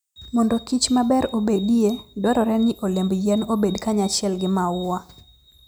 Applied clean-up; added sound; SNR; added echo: none; none; none; none.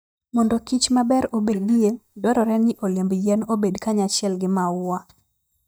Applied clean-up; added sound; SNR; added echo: neural mask model DeepFilterNet 3.